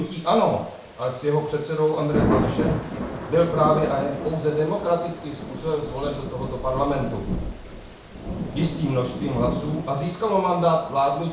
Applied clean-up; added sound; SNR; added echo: none; Thunder / Rain; 6 dB; reverberation time 0.6 s.